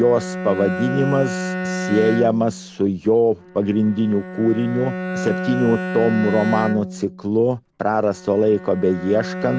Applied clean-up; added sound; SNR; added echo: none; Bowed string instrument; 8 dB; none.